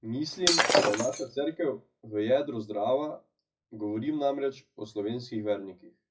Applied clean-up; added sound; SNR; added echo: classical method WPE with log-MMSE.